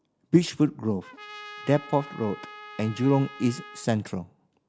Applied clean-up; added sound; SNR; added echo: none; Trumpet; 17 dB; none.